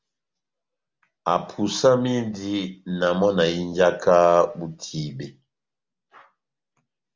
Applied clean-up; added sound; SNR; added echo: none; none; none; none.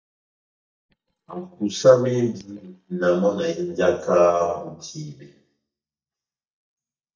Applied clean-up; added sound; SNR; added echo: neural mask model DeepFilterNet 3.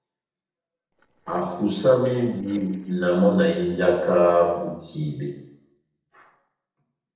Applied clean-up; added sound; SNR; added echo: neural separator model SepFormer DNS4.